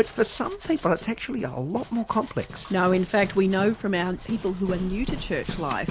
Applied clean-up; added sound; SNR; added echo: none; Domestic sounds, home sounds + Hammer; 12 dB; none.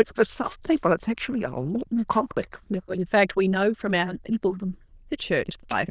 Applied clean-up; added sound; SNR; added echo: neural diffusion model UNIVERSE++.